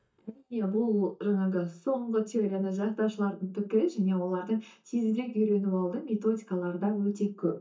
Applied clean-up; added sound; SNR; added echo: neural mask model DeepFilterNet 3.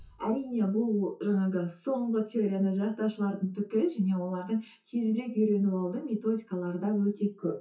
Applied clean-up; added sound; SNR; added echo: classical method WPE with log-MMSE.